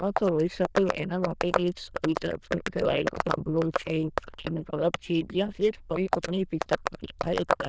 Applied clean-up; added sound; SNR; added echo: neural diffusion model UNIVERSE++.